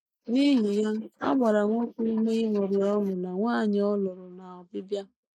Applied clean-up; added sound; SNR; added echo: neural mask model Resemble Enhance denoiser.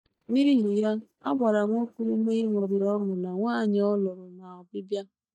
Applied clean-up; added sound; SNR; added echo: neural mask model DeepFilterNet 3.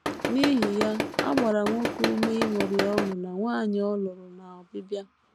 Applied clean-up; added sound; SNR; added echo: none; Tools; 1 dB; none.